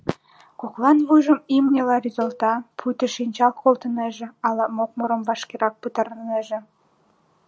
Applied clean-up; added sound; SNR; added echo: none; Cowbell; 17 dB; none.